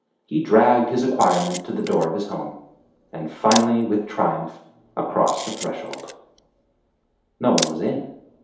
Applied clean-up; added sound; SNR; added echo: none; Camera; 13 dB; reverberation time 0.8 s.